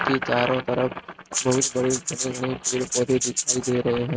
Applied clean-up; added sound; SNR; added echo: neural mask model RNNoise.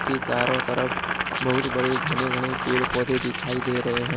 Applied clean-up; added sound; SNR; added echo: none; Rattle (instrument) + Boiling; 0 dB; none.